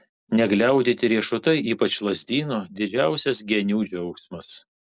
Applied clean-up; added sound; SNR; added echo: none; none; none; none.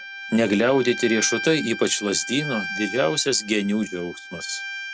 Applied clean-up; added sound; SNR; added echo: none; Bowed string instrument; 10 dB; none.